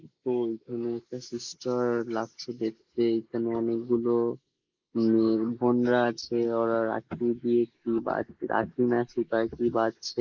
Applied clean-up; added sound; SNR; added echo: neural mask model Resemble Enhance denoiser.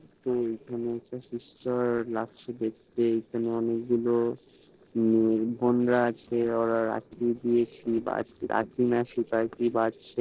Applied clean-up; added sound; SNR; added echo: neural separator model SepFormer DNS4.